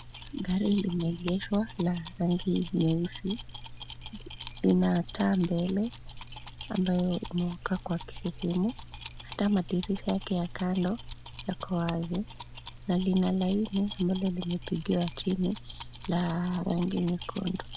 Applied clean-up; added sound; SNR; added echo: none; Keys jangling; -1 dB; none.